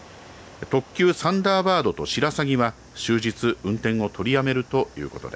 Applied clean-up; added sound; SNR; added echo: none; none; none; none.